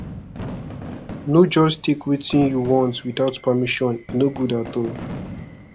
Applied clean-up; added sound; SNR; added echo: none; Fireworks; 14 dB; none.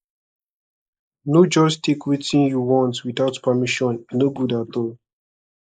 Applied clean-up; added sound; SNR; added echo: neural mask model Resemble Enhance denoiser.